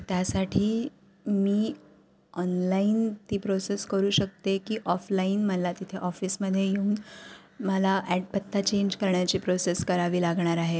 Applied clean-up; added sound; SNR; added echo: none; none; none; none.